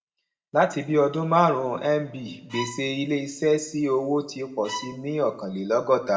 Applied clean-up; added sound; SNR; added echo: none; Bowed string instrument; 14 dB; reverberation time 0.9 s.